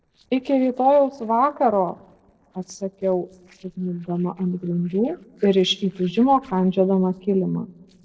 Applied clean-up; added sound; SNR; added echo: neural separator model SepFormer DNS4.